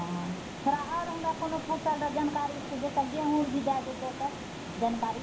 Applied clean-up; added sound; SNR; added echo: none; Water; 8 dB; reverberation time 0.5 s.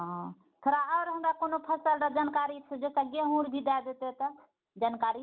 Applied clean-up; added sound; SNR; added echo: none; none; none; none.